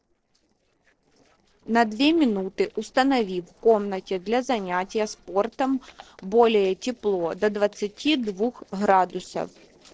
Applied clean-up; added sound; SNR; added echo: neural separator model SepFormer DNS4.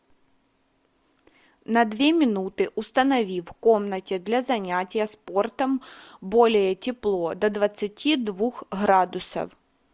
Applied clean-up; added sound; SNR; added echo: none; none; none; none.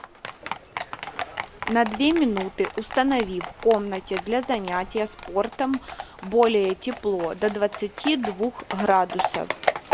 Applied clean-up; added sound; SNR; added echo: none; Livestock, farm animals, working animals; 8 dB; none.